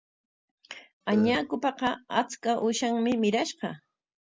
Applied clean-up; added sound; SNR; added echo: none; Burping, eructation; 8 dB; none.